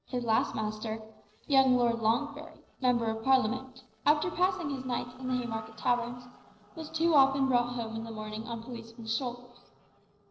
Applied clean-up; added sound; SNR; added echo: neural separator model SepFormer DNS4.